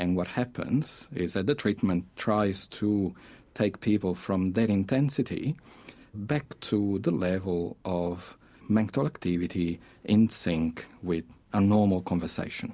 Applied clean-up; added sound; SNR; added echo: none; none; none; none.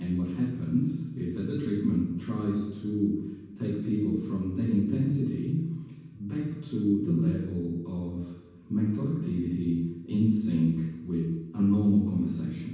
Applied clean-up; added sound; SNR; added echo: none; none; none; reverberation time 1.2 s.